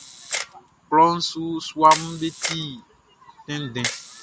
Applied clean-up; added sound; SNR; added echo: none; Camera; 10 dB; none.